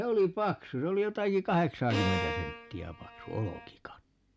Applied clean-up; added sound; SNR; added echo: none; Bowed string instrument; 6 dB; none.